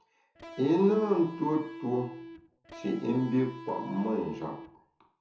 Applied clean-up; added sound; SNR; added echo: none; Electric guitar; 14 dB; reverberation time 0.5 s.